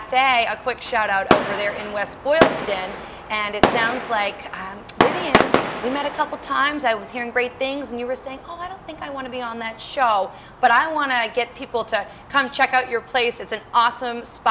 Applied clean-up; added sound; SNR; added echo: none; Fireworks; 4 dB; none.